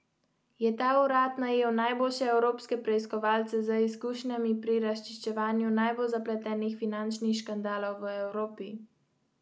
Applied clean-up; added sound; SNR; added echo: none; none; none; none.